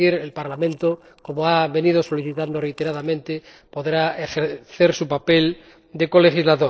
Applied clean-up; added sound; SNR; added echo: neural separator model SepFormer DNS4.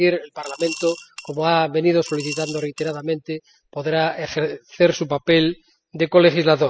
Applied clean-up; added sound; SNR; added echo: classical method spectral subtraction.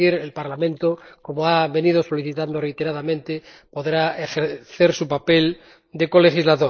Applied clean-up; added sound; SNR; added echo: neural mask model Resemble Enhance denoiser.